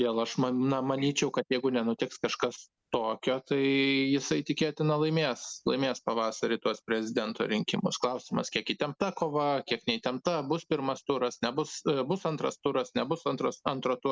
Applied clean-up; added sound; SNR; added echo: none; none; none; none.